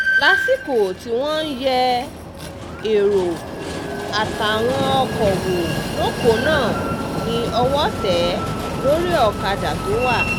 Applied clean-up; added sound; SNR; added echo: none; Train; 3 dB; none.